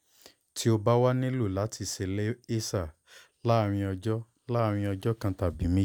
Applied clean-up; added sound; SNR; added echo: none; none; none; none.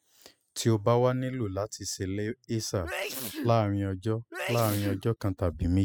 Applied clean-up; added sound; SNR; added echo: classical method spectral subtraction.